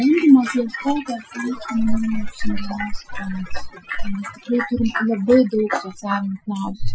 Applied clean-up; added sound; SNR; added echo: classical method Wiener filter.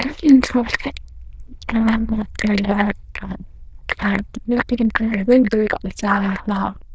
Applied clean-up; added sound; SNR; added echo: neural diffusion model UNIVERSE++.